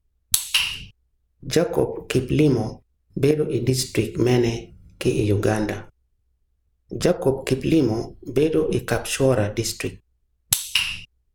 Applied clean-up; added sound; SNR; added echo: none; none; none; none.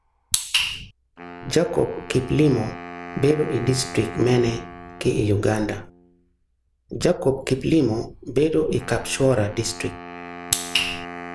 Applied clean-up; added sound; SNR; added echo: none; Wind instrument, woodwind instrument; 16 dB; none.